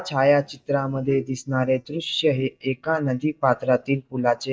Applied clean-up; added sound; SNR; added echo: neural mask model DeepFilterNet 3.